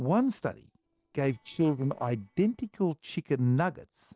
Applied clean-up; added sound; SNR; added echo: neural separator model SepFormer DNS4.